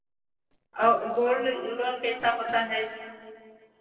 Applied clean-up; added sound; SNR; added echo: neural separator model SepFormer DNS4.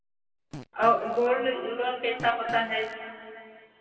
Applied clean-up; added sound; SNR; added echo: none; Fart; 18 dB; reverberation time 2.5 s.